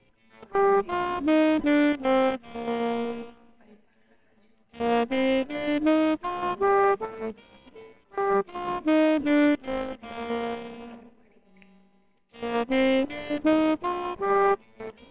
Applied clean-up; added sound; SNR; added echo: neural separator model SepFormer WHAMR!.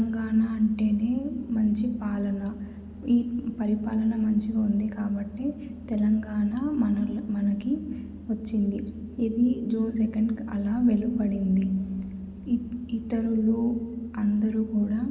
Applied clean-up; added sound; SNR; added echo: none; none; none; none.